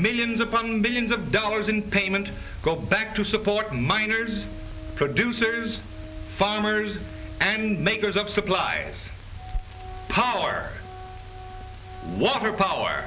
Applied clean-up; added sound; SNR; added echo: none; Organ; 20 dB; none.